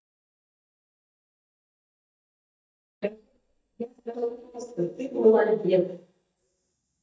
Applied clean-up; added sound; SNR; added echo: neural mask model DeepFilterNet 3.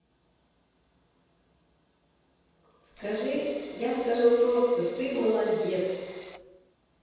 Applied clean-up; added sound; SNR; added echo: none; Drill; 18 dB; reverberation time 1.2 s.